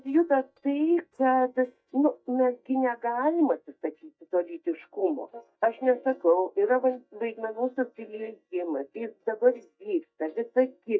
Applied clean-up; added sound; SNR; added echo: neural mask model DeepFilterNet 3.